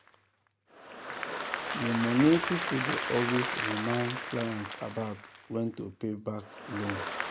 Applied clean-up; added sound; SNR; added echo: none; Applause / Crowd; 4 dB; none.